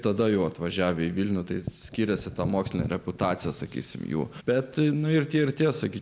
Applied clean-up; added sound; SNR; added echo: none; none; none; none.